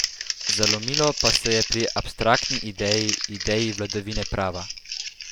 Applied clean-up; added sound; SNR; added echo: none; Crumpling, crinkling; 1 dB; none.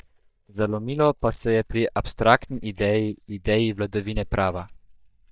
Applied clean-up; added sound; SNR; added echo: neural mask model DeepFilterNet 3.